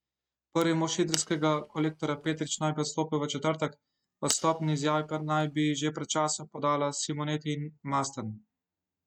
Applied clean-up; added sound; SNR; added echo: neural mask model RNNoise.